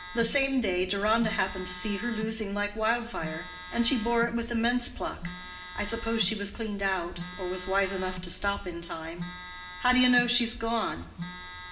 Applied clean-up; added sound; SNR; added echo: none; Telephone; 13 dB; reverberation time 1.1 s.